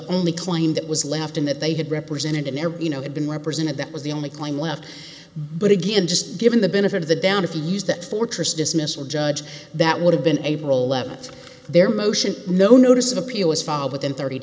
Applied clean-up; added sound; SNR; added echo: none; none; none; none.